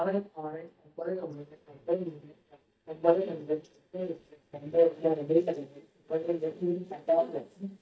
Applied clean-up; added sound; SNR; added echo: neural mask model DeepFilterNet 3.